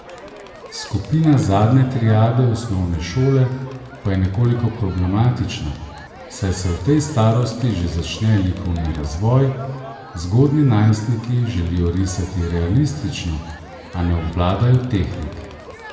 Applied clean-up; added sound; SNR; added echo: none; Crowd; 19 dB; reverberation time 1.2 s.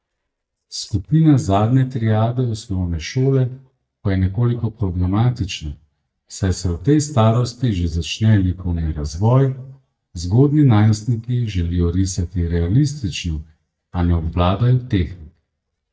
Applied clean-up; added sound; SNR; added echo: neural mask model DeepFilterNet 3.